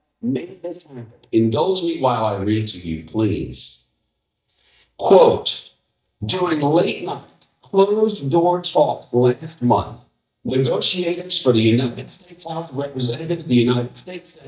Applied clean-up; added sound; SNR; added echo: neural mask model DeepFilterNet 3.